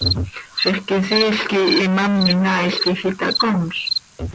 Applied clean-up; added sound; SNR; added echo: none; Cricket; 7 dB; none.